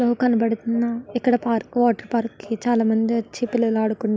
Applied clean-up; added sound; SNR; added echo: none; none; none; none.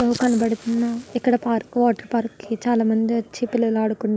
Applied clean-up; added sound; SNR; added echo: neural mask model Resemble Enhance denoiser.